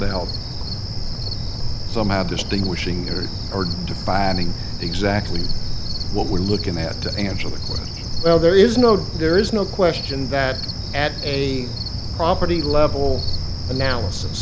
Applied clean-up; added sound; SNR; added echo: none; Cricket; 2 dB; none.